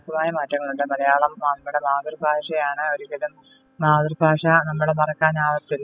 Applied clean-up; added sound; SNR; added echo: classical method spectral subtraction.